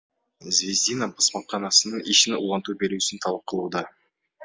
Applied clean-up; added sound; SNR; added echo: none; none; none; none.